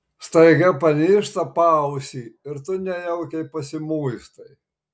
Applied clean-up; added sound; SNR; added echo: none; none; none; none.